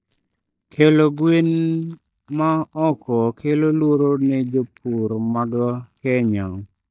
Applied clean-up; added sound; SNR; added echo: neural mask model DeepFilterNet 3.